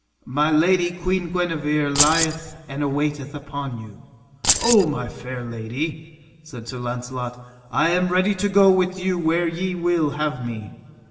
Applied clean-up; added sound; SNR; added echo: none; Keys jangling; -1 dB; reverberation time 1.9 s.